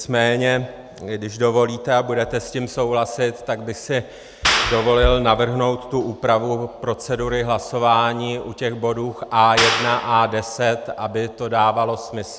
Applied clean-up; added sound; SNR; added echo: none; Clapping; 7 dB; none.